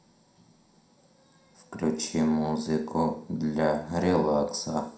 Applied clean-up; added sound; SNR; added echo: none; none; none; reverberation time 0.5 s.